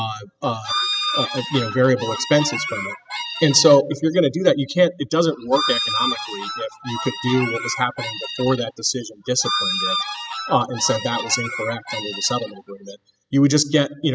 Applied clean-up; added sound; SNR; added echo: classical method spectral subtraction.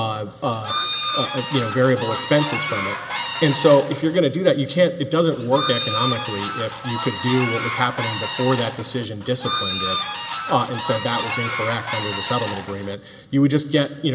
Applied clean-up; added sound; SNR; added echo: none; Bird / Fowl; 5 dB; none.